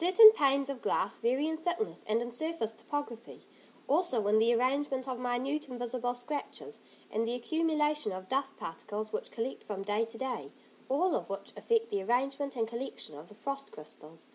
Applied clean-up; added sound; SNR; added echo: none; none; none; none.